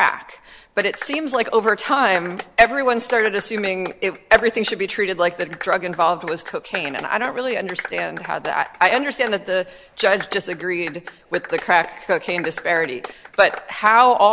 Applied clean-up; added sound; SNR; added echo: none; Clapping; 15 dB; none.